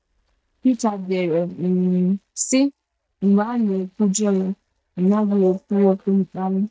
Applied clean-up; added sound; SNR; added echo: neural mask model DeepFilterNet 3.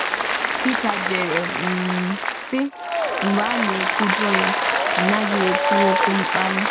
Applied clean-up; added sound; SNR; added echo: none; Applause; -3 dB; none.